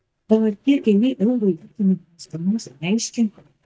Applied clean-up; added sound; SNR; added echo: neural mask model DeepFilterNet 3.